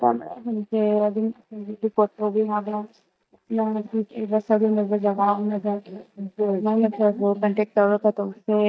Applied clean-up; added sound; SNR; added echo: neural mask model DeepFilterNet 3.